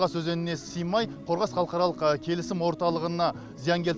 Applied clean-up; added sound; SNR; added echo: none; none; none; none.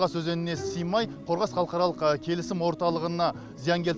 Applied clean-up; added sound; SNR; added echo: none; Bowed string instrument; 17 dB; none.